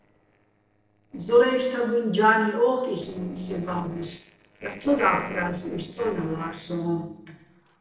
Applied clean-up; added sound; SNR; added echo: neural separator model SepFormer DNS4.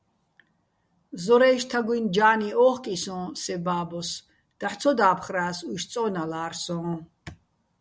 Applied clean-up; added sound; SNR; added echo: none; none; none; none.